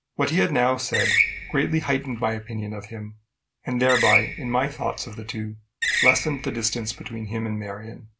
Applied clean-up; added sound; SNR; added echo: none; Screech; 1 dB; none.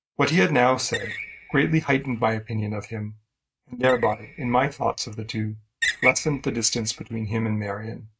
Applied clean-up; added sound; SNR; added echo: neural mask model RNNoise.